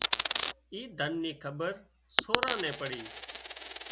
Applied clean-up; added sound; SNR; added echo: none; Coin (dropping); -2 dB; none.